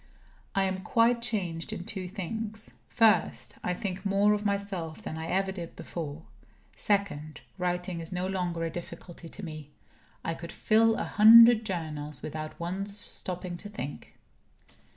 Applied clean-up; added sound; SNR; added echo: none; none; none; none.